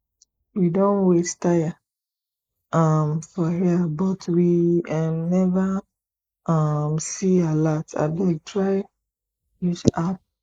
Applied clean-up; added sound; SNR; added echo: neural mask model Resemble Enhance denoiser.